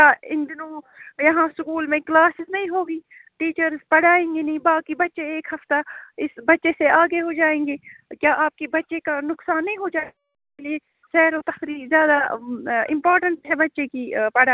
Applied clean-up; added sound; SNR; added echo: none; none; none; none.